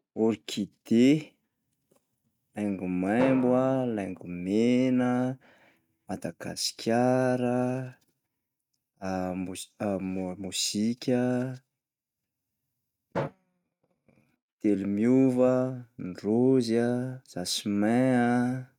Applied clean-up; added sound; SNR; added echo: neural mask model RNNoise.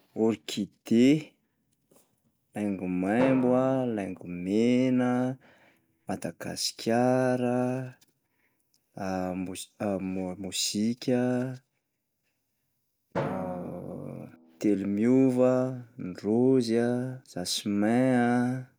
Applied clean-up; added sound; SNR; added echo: none; Drum; 18 dB; none.